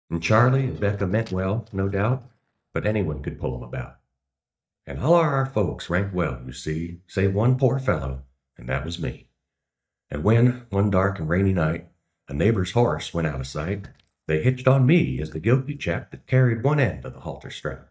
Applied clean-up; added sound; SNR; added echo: neural mask model DeepFilterNet 3.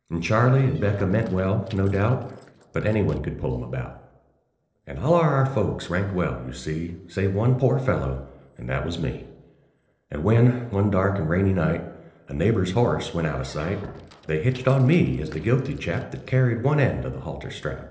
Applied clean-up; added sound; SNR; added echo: neural separator model SepFormer DNS4.